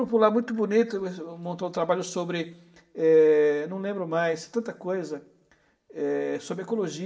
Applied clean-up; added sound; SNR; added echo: none; none; none; reverberation time 0.5 s.